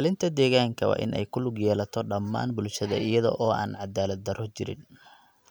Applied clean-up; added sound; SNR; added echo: none; none; none; none.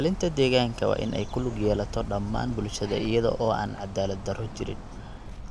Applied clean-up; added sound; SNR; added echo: none; Bird; 10 dB; none.